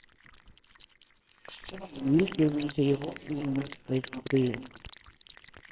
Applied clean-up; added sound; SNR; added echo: neural separator model SepFormer WHAMR!.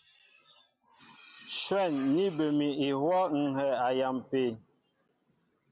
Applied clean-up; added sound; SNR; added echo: none; none; none; none.